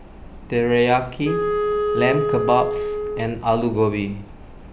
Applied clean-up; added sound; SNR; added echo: none; Wind instrument, woodwind instrument; 1 dB; none.